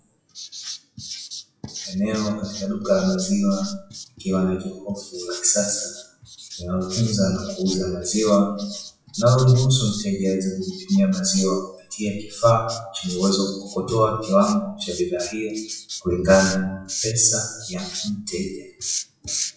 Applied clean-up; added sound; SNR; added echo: classical method WPE with log-MMSE.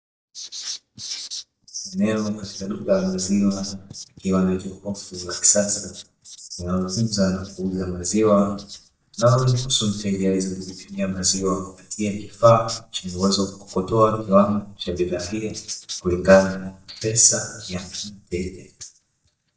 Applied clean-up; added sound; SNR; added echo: neural mask model DeepFilterNet 3.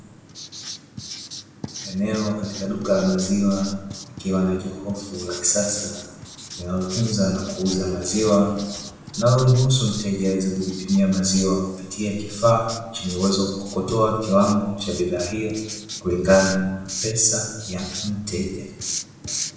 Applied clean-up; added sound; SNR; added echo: none; Writing; 13 dB; reverberation time 0.8 s.